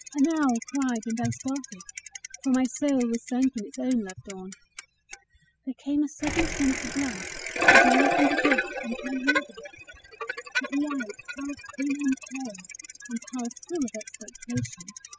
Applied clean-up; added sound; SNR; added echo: classical method spectral subtraction.